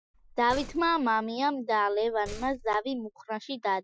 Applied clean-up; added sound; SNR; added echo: classical method Wiener filter.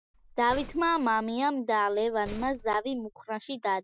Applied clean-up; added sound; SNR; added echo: none; Slam; 16 dB; none.